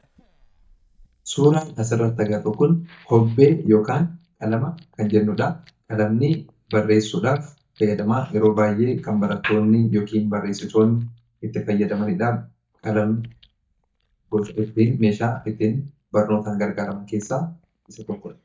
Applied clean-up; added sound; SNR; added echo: neural mask model DeepFilterNet 3.